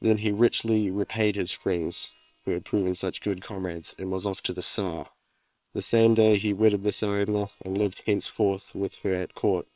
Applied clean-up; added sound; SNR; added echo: neural separator model SepFormer WHAM!.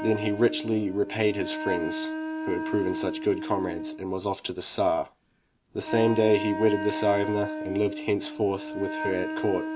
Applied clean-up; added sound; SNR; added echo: none; Wind instrument, woodwind instrument; 6 dB; none.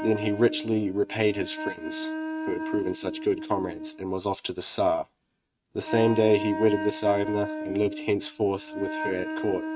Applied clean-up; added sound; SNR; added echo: neural mask model RNNoise.